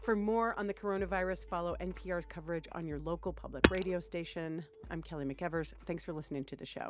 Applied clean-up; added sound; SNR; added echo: none; Hammer; 0 dB; none.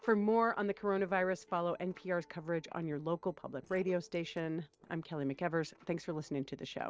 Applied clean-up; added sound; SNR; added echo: neural separator model SepFormer DNS4.